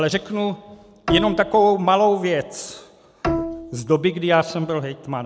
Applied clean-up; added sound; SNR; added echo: none; Bowed string instrument; 8 dB; none.